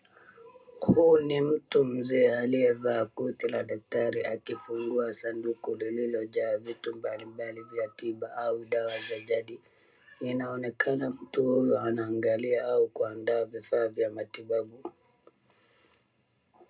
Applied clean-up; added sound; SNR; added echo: none; none; none; reverberation time 0.2 s.